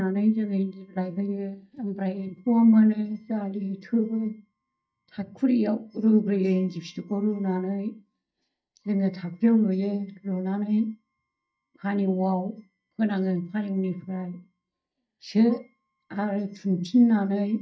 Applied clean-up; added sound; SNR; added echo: neural mask model DeepFilterNet 3.